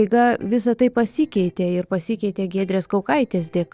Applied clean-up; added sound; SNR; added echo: neural separator model SepFormer DNS4.